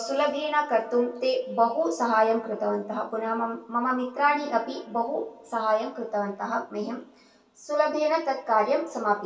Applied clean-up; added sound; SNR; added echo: none; none; none; reverberation time 0.2 s.